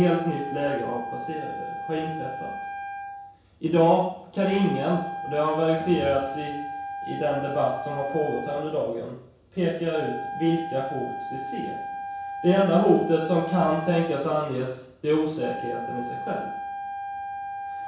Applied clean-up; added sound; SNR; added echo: none; Wind instrument, woodwind instrument; 8 dB; reverberation time 0.7 s.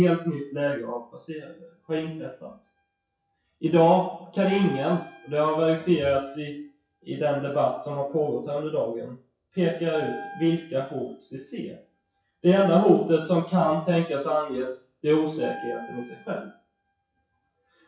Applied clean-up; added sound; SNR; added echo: classical method WPE with log-MMSE.